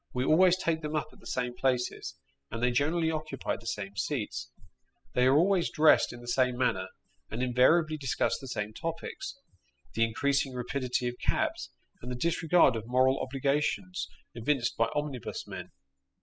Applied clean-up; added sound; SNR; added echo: classical method spectral subtraction.